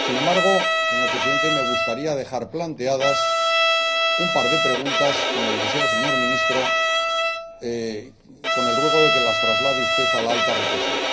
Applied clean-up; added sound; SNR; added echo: none; Bowed string instrument; -5 dB; reverberation time 0.5 s.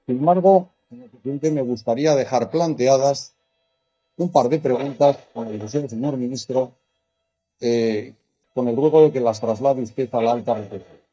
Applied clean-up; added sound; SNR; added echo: neural mask model DeepFilterNet 3.